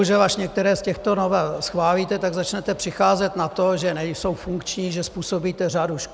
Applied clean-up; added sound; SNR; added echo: none; none; none; none.